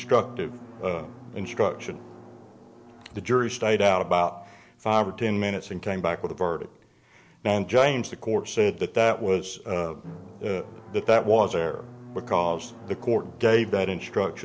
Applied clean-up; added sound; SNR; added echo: none; Drum; 20 dB; none.